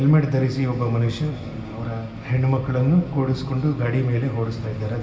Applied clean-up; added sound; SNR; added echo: none; none; none; reverberation time 2.3 s.